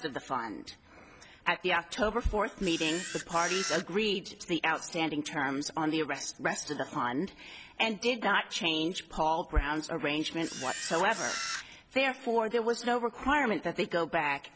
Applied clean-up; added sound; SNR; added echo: none; Camera; 7 dB; none.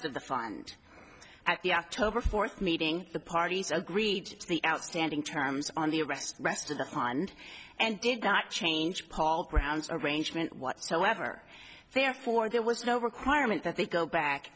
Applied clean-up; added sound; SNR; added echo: none; none; none; none.